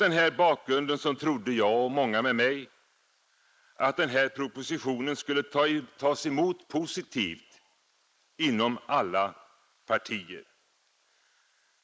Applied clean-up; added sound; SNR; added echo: neural mask model Resemble Enhance denoiser.